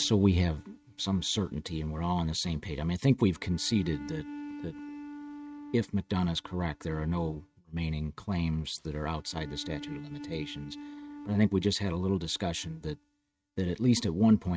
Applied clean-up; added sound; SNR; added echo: neural mask model RNNoise.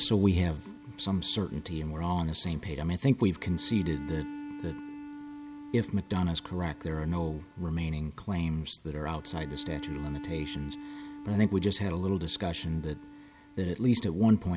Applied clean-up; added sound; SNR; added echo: none; Bowed string instrument; 14 dB; none.